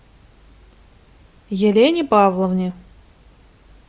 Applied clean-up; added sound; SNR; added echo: none; none; none; none.